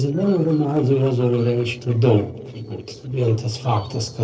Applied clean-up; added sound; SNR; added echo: neural separator model SepFormer DNS4.